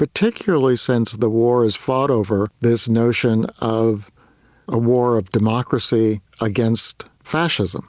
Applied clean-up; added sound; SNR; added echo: none; none; none; none.